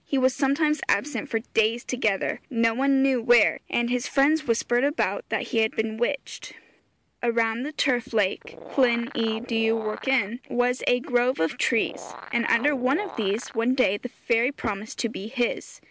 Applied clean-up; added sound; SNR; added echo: none; Animal; 14 dB; none.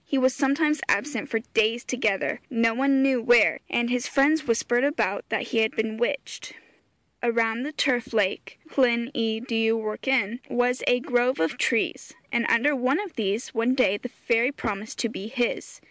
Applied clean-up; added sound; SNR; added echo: none; none; none; none.